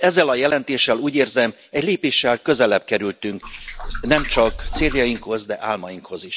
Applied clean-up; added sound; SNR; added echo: none; Liquid; 7 dB; none.